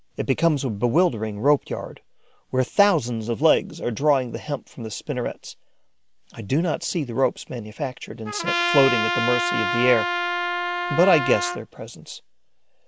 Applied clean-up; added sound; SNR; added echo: none; Trumpet; 1 dB; none.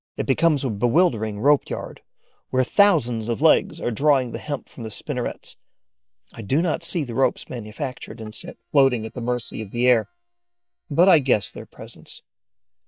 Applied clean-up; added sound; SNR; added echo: neural mask model DeepFilterNet 3.